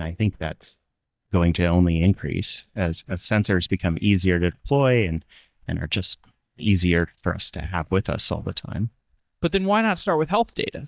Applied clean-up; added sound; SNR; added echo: neural mask model DeepFilterNet 3.